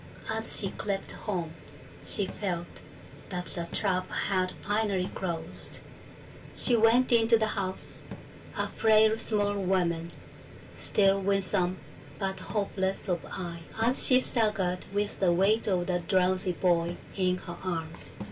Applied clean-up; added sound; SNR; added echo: none; Cupboard open or close / Drawer open or close; 19 dB; reverberation time 0.2 s.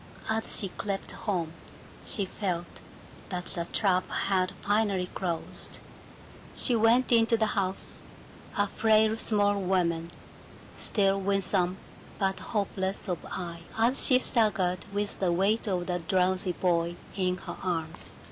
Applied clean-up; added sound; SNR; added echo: none; none; none; none.